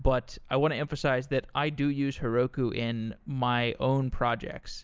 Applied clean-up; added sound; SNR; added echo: none; none; none; none.